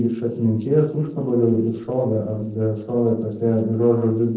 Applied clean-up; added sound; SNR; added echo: neural separator model SepFormer DNS4.